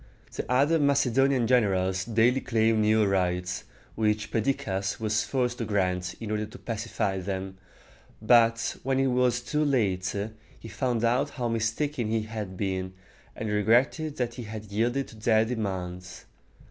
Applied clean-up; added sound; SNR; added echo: none; none; none; none.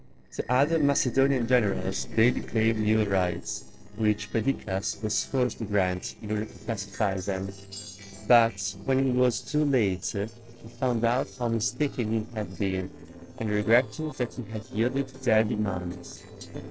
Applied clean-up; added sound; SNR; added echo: neural separator model SepFormer DNS4.